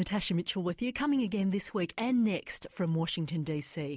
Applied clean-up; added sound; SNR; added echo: none; none; none; none.